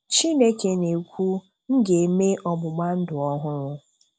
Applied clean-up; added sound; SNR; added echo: none; none; none; none.